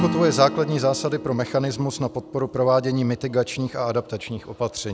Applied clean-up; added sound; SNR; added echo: none; Acoustic guitar / Strum; 11 dB; none.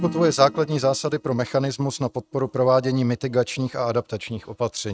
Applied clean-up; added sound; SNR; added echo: neural mask model RNNoise.